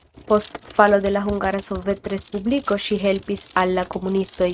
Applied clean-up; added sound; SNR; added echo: neural mask model RNNoise.